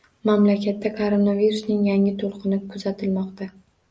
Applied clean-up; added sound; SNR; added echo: none; none; none; none.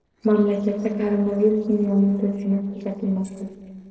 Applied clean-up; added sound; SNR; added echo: neural separator model SepFormer DNS4.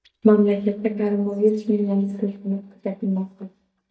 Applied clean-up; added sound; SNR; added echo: neural mask model DeepFilterNet 3.